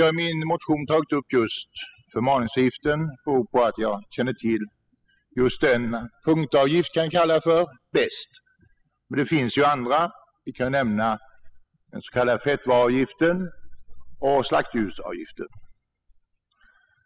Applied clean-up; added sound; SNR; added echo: classical method spectral subtraction.